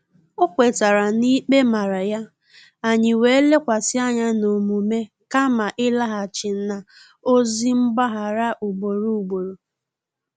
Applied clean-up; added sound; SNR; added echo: none; none; none; none.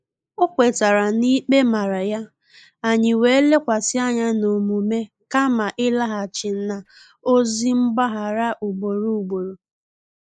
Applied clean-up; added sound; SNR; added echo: neural mask model Resemble Enhance denoiser.